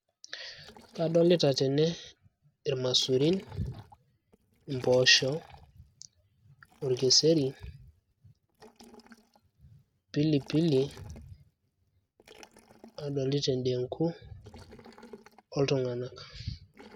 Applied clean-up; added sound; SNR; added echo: neural mask model RNNoise.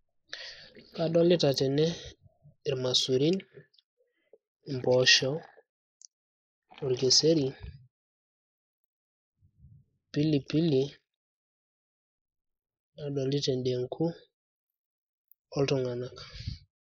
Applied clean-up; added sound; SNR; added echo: neural mask model Resemble Enhance denoiser.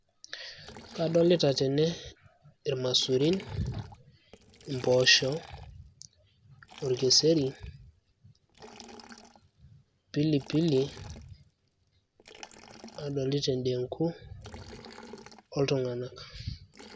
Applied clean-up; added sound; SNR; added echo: none; Liquid; 20 dB; none.